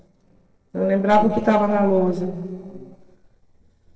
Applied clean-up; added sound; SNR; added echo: neural separator model SepFormer DNS4.